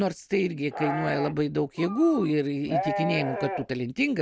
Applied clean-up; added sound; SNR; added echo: none; Livestock, farm animals, working animals; 6 dB; none.